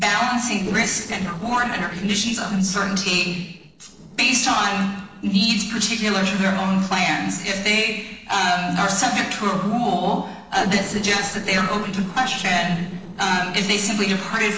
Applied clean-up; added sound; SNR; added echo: neural separator model SepFormer DNS4.